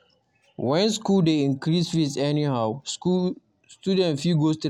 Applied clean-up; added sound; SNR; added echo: none; none; none; none.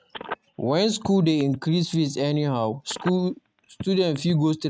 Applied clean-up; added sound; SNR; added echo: neural mask model RNNoise.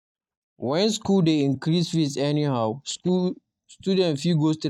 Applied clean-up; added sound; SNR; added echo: neural mask model DeepFilterNet 3.